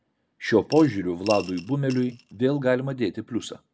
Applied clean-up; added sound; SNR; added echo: none; Coin (dropping) / Glass; 18 dB; none.